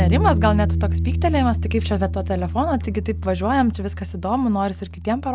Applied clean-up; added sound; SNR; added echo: none; Bass guitar; 1 dB; none.